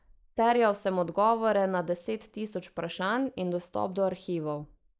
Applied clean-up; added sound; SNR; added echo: neural mask model Resemble Enhance denoiser.